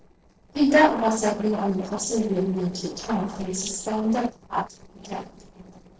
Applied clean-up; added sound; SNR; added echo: neural separator model SepFormer DNS4.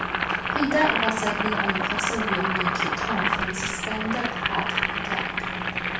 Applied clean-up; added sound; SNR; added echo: none; Boiling; -4 dB; reverberation time 0.4 s.